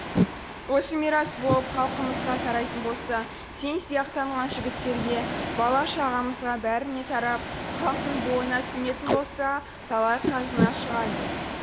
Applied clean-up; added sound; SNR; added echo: none; Ocean + Packing tape, duct tape; 3 dB; none.